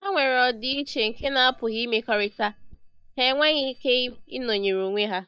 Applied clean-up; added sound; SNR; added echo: neural mask model DeepFilterNet 3.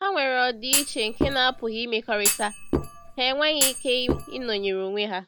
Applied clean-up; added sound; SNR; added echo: none; Thump, thud; 2 dB; none.